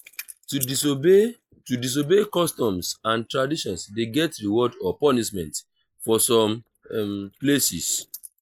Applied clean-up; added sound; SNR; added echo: neural mask model Resemble Enhance denoiser.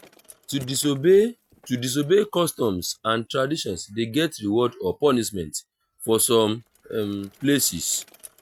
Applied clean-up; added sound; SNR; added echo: neural mask model RNNoise.